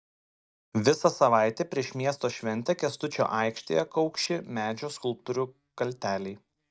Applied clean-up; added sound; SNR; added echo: neural mask model DeepFilterNet 3.